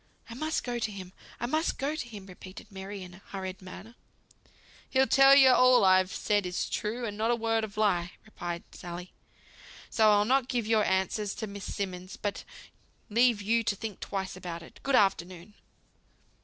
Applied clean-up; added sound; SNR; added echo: none; none; none; none.